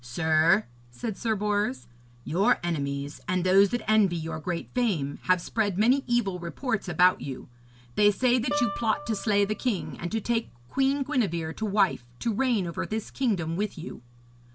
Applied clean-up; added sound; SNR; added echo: none; Guitar; 12 dB; none.